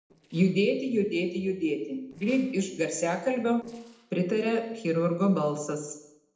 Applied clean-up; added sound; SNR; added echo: neural separator model SepFormer DNS4.